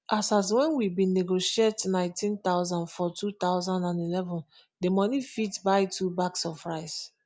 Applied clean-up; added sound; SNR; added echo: none; none; none; none.